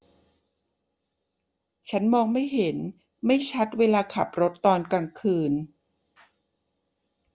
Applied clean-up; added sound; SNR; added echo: none; none; none; none.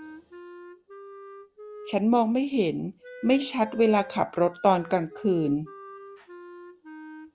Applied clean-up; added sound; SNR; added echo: none; Wind instrument, woodwind instrument; 18 dB; none.